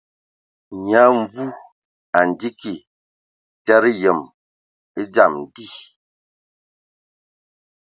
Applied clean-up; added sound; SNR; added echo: none; none; none; none.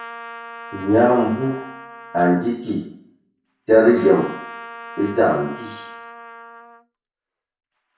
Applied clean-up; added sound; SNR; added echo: none; Trumpet; 17 dB; reverberation time 0.6 s.